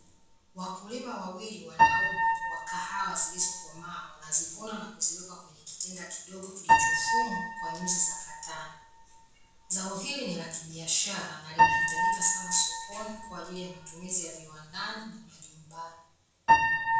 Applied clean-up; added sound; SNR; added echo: none; Piano; -4 dB; reverberation time 0.6 s.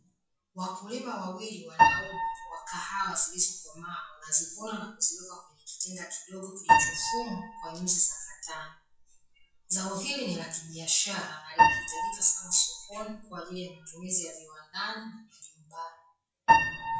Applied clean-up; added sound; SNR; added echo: classical method WPE with log-MMSE.